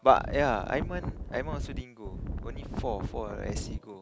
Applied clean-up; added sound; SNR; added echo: none; Wind; 5 dB; none.